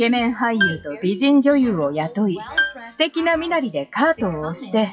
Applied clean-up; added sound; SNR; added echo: classical method WPE with log-MMSE.